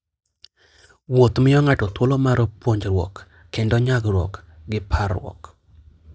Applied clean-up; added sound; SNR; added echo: neural mask model DeepFilterNet 3.